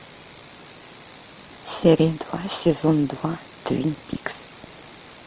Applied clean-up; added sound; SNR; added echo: none; none; none; none.